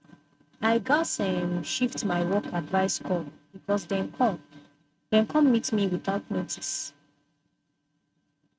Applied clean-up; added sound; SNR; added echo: neural mask model RNNoise.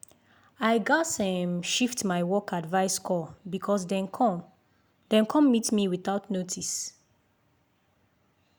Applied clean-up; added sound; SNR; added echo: none; none; none; none.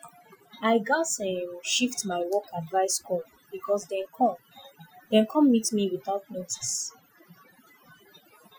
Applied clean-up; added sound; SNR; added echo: classical method Wiener filter.